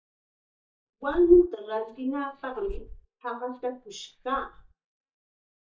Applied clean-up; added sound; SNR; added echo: neural mask model DeepFilterNet 3.